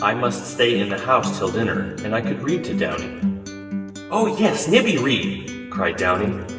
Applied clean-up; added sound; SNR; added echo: none; Acoustic guitar; 7 dB; reverberation time 1.4 s.